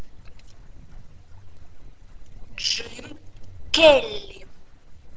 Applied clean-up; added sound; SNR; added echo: neural separator model SepFormer DNS4.